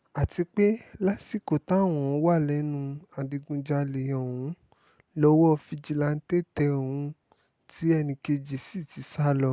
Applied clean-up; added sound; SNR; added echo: none; none; none; none.